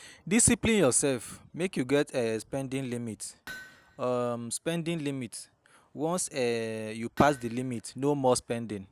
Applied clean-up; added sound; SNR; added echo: none; Hammer; 20 dB; none.